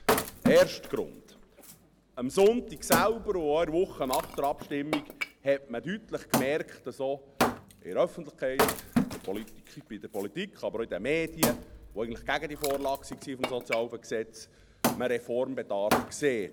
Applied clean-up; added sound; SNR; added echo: none; Wood; 4 dB; none.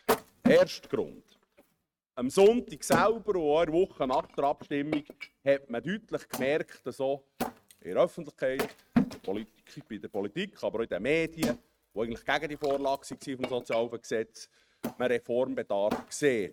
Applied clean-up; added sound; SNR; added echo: neural mask model RNNoise.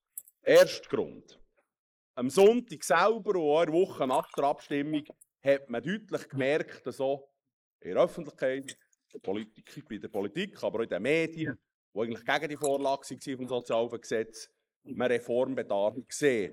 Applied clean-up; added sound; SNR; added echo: neural mask model Resemble Enhance denoiser.